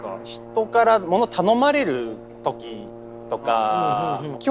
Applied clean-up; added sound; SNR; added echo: none; Brass instrument; 17 dB; none.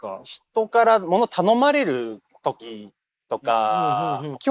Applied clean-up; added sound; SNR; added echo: neural mask model Resemble Enhance denoiser.